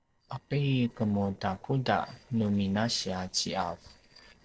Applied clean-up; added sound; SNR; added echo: neural separator model SepFormer DNS4.